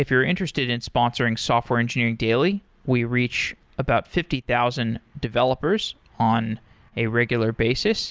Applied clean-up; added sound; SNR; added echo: none; none; none; none.